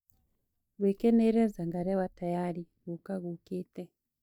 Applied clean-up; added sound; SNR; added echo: neural mask model DeepFilterNet 3.